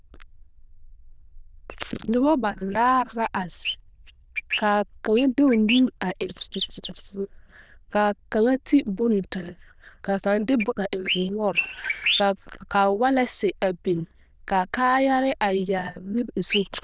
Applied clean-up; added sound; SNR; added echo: neural diffusion model UNIVERSE++.